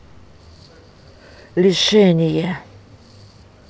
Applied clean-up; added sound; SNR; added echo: none; none; none; none.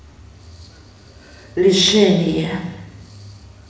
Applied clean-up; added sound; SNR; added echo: none; none; none; reverberation time 1.0 s.